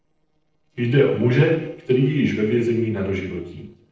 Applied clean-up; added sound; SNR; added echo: neural separator model SepFormer DNS4.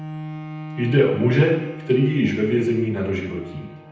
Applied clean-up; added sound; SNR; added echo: none; Bowed string instrument; 13 dB; reverberation time 0.9 s.